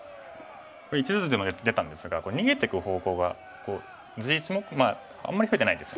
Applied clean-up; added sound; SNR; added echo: none; Crowd; 18 dB; none.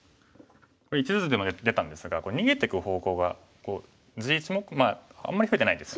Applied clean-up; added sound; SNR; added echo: none; none; none; none.